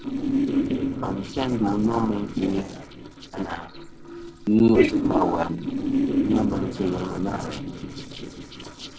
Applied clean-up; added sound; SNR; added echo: neural separator model SepFormer DNS4.